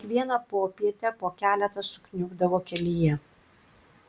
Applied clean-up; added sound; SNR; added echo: none; none; none; none.